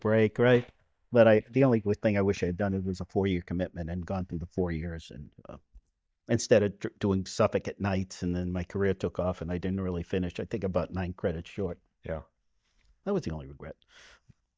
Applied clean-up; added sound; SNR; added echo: neural mask model DeepFilterNet 3.